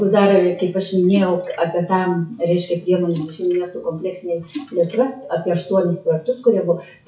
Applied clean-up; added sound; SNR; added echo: classical method WPE with log-MMSE.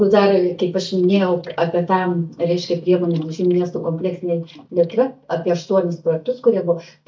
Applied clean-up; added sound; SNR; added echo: neural mask model DeepFilterNet 3.